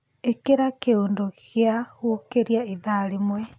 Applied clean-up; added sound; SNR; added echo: none; none; none; none.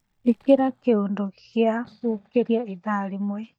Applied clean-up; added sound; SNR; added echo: neural mask model DeepFilterNet 3.